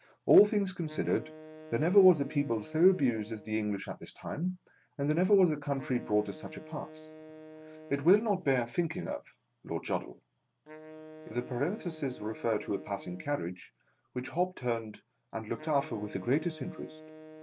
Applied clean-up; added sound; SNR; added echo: none; Wind instrument, woodwind instrument; 19 dB; none.